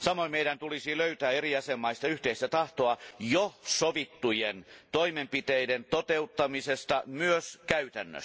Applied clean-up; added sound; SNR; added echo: none; none; none; none.